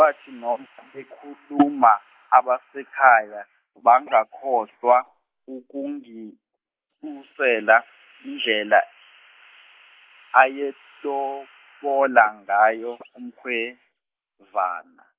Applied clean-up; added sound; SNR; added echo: neural mask model Resemble Enhance denoiser.